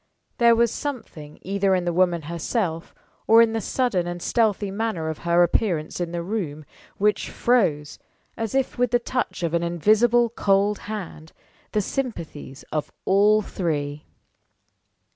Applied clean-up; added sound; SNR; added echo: none; none; none; none.